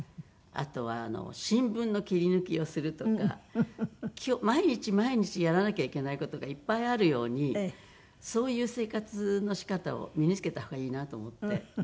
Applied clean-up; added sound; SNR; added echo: none; none; none; none.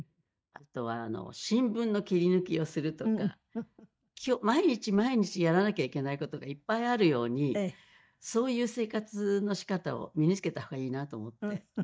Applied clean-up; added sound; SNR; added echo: neural mask model DeepFilterNet 3.